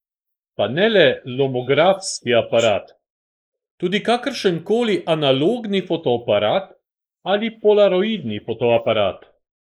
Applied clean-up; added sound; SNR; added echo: neural mask model Resemble Enhance denoiser.